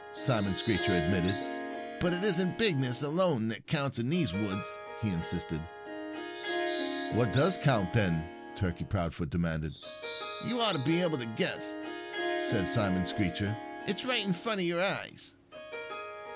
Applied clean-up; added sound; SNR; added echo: none; Bird vocalization, bird call, bird song + Harp; 7 dB; none.